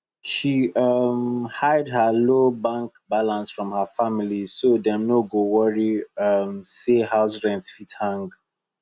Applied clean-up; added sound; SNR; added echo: none; none; none; none.